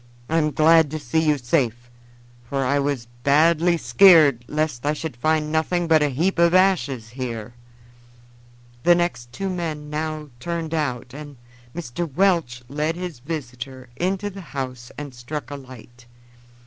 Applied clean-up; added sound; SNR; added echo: none; none; none; none.